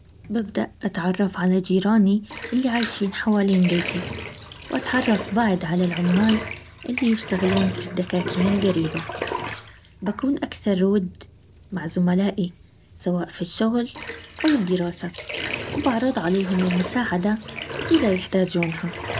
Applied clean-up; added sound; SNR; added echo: none; Bathtub (filling or washing); 11 dB; none.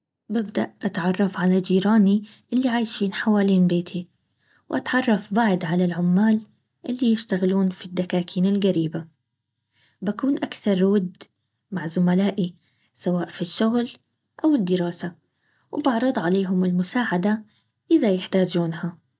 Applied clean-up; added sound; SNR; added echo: none; none; none; none.